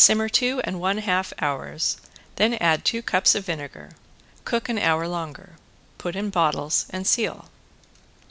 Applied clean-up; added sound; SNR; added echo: none; none; none; none.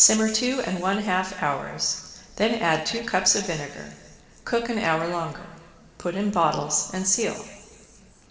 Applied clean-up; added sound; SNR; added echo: none; none; none; reverberation time 2.1 s.